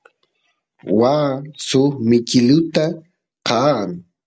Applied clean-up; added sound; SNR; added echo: none; none; none; none.